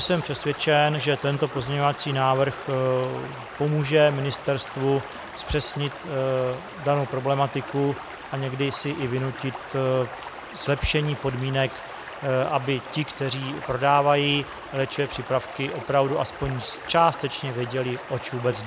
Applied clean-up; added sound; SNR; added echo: none; Stream; 13 dB; none.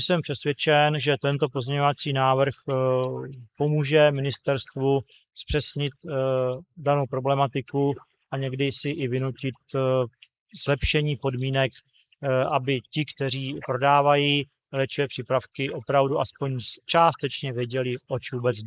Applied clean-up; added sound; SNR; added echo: neural mask model Resemble Enhance denoiser.